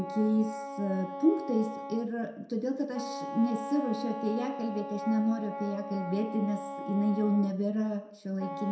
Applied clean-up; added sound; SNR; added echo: none; Wind instrument, woodwind instrument; 9 dB; reverberation time 0.6 s.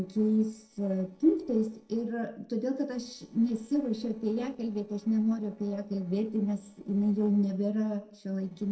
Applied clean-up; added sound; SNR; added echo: neural separator model SepFormer DNS4.